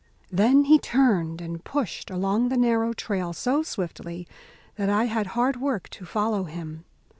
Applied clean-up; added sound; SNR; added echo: none; none; none; none.